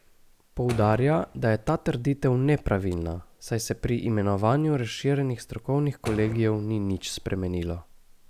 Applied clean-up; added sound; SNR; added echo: none; Door; 17 dB; none.